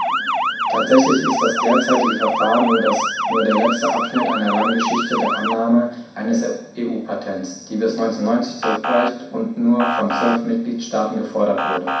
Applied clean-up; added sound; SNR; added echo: none; Motor vehicle (road) / Siren; 4 dB; reverberation time 0.6 s.